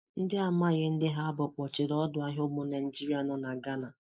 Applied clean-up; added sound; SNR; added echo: neural mask model Resemble Enhance denoiser.